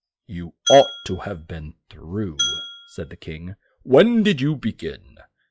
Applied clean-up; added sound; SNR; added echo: classical method log-MMSE.